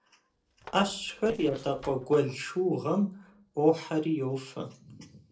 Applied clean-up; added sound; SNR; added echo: neural separator model SepFormer DNS4.